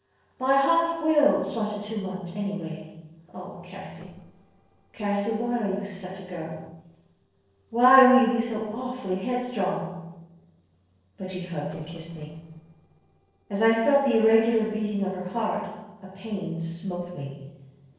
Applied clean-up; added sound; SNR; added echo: neural separator model SepFormer DNS4.